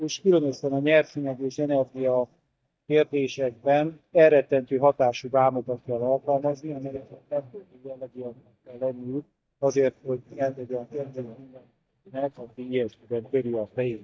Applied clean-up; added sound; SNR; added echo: neural mask model DeepFilterNet 3.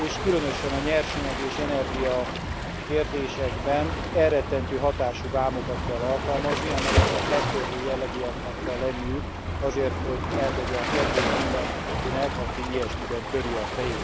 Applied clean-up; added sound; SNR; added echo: none; Waves, surf; 0 dB; none.